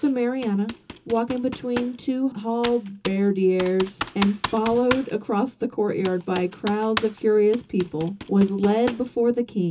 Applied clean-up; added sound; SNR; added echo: none; Computer keyboard; 13 dB; reverberation time 0.2 s.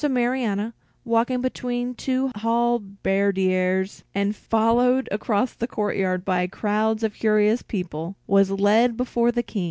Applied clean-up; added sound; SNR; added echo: none; none; none; none.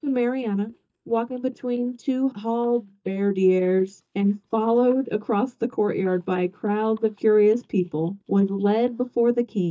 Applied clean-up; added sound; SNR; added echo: neural mask model DeepFilterNet 3.